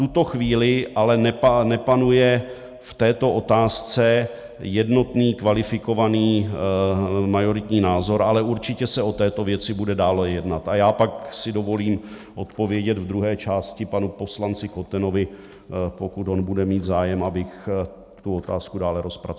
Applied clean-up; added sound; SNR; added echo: none; none; none; none.